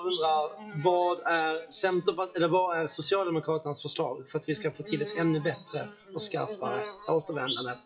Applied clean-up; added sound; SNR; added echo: classical method WPE with log-MMSE.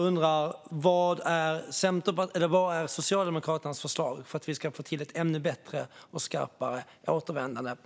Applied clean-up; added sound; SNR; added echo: none; none; none; none.